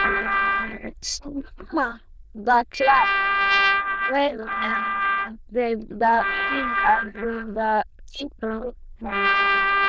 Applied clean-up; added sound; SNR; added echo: neural diffusion model UNIVERSE++.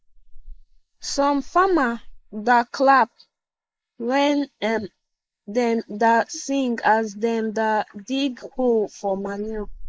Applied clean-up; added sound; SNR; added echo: neural mask model Resemble Enhance denoiser.